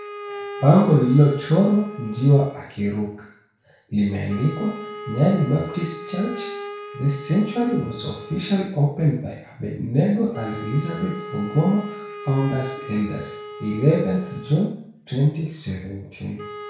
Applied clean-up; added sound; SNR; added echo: none; Wind instrument, woodwind instrument; 14 dB; reverberation time 0.6 s.